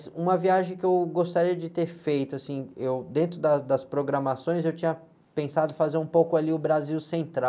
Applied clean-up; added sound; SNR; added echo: none; none; none; none.